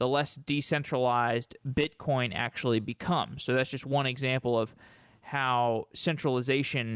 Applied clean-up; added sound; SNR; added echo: none; none; none; none.